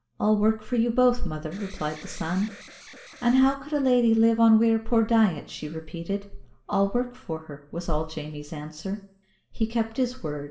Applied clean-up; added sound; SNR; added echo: none; Alarm; 20 dB; reverberation time 0.5 s.